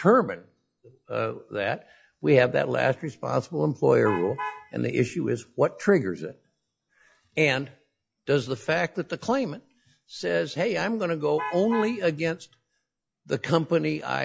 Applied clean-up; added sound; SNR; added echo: classical method log-MMSE.